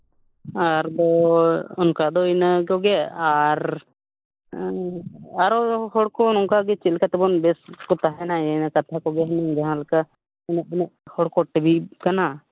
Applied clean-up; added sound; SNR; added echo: neural mask model Resemble Enhance denoiser.